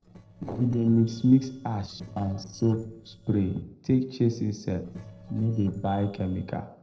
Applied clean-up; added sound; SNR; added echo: neural separator model SepFormer DNS4.